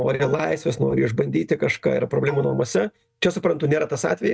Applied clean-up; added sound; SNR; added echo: neural mask model RNNoise.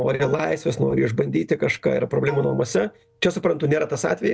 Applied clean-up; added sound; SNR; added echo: none; Plucked string instrument; 19 dB; none.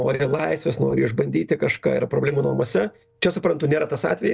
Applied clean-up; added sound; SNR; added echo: neural separator model SepFormer DNS4.